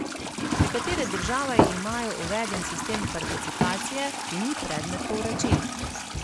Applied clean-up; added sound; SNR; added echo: none; Trickle, dribble / Toilet flush + Run; -4 dB; none.